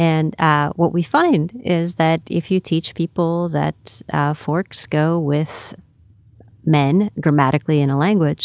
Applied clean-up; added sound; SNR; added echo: none; none; none; none.